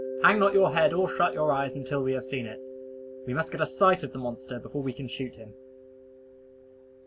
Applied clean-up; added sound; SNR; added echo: none; Mallet percussion; 11 dB; none.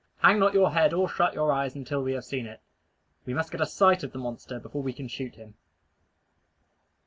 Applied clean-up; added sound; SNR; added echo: none; none; none; none.